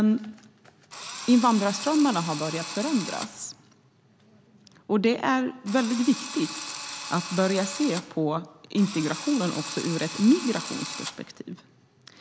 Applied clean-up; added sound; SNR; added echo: none; Drill; 10 dB; none.